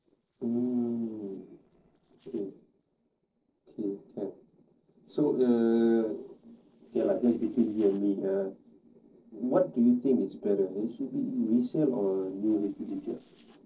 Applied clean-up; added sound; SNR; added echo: neural separator model SepFormer DNS4.